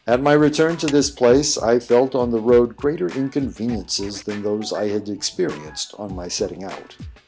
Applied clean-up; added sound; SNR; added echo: none; Scratching (performance technique) + Clapping; 19 dB; none.